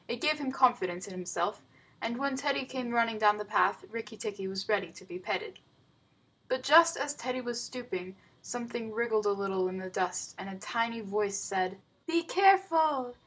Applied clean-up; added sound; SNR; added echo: none; none; none; none.